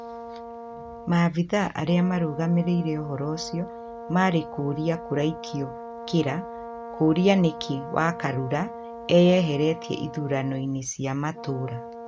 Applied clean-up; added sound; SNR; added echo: none; Brass instrument; 13 dB; none.